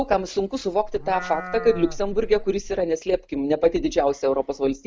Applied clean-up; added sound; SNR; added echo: none; Livestock, farm animals, working animals; 10 dB; none.